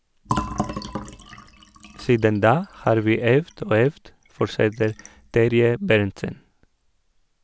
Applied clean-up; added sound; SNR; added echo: none; Fill (with liquid); 13 dB; none.